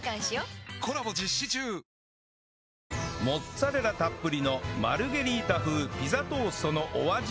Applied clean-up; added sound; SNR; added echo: none; none; none; none.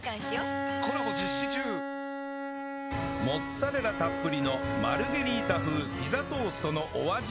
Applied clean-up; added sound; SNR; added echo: none; Bowed string instrument; 3 dB; none.